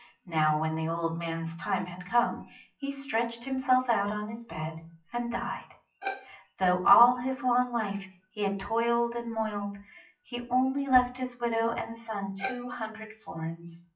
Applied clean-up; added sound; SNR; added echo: classical method WPE with log-MMSE.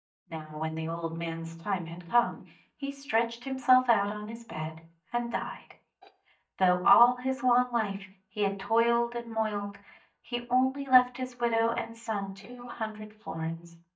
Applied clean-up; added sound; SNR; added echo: neural mask model DeepFilterNet 3.